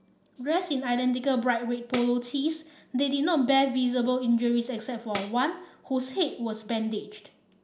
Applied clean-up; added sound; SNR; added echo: none; Tambourine; 16 dB; none.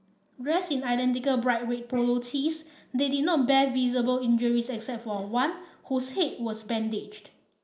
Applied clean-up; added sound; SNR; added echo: neural mask model Resemble Enhance denoiser.